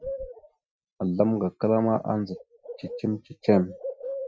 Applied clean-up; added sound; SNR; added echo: classical method Wiener filter.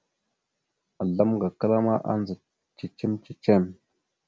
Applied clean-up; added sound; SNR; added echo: none; none; none; none.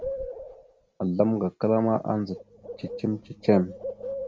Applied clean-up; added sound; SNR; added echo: none; Bird; 11 dB; none.